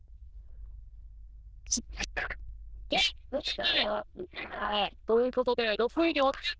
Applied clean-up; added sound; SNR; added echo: neural diffusion model UNIVERSE++.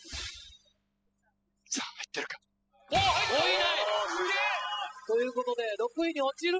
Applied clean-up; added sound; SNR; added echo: classical method spectral subtraction.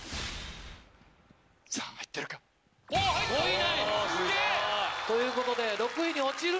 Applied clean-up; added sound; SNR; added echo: none; none; none; none.